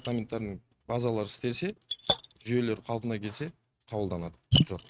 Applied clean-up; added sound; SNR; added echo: neural mask model RNNoise.